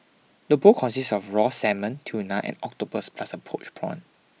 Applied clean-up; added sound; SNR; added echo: none; none; none; none.